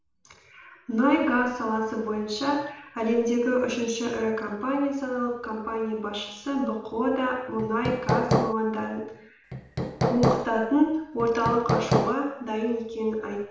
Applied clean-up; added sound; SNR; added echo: none; Hammer; -1 dB; reverberation time 0.7 s.